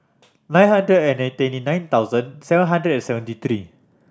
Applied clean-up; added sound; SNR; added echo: none; none; none; none.